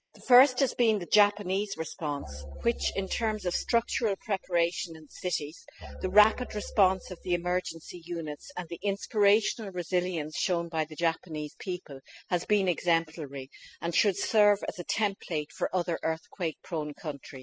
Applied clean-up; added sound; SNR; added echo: classical method spectral subtraction.